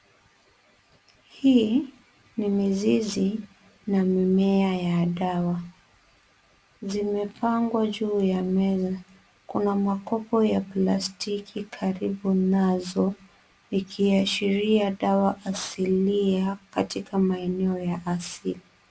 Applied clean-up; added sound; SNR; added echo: none; none; none; none.